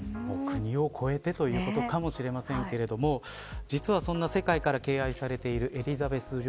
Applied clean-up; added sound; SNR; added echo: none; none; none; none.